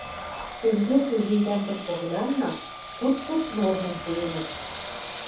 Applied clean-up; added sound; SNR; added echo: none; Engine; 7 dB; reverberation time 0.7 s.